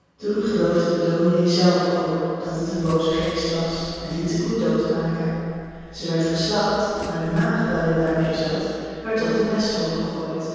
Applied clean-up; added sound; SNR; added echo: none; Bird; 20 dB; reverberation time 2.2 s.